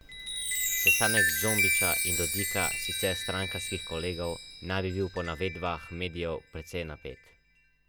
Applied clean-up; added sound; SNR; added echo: none; Chime; -3 dB; none.